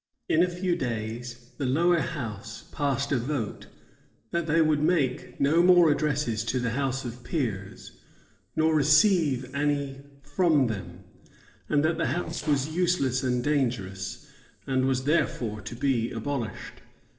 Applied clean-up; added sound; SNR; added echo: neural separator model SepFormer DNS4.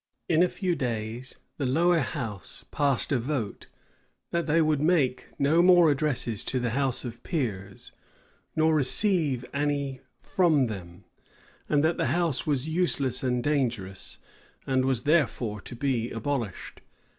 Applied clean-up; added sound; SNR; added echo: none; none; none; none.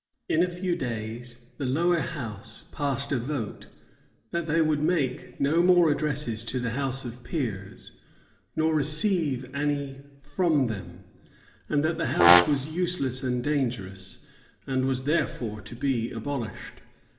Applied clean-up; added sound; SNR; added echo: none; Brass instrument; -4 dB; reverberation time 1.1 s.